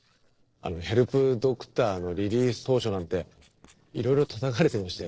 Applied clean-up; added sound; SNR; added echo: neural separator model SepFormer DNS4.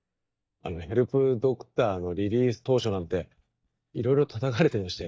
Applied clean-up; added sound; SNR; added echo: neural mask model DeepFilterNet 3.